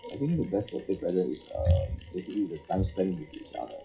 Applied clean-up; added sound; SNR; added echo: classical method WPE with log-MMSE.